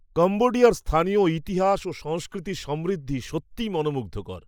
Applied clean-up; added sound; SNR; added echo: neural mask model Resemble Enhance denoiser.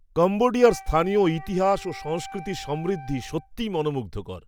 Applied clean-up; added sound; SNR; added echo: none; Wind instrument, woodwind instrument; 18 dB; none.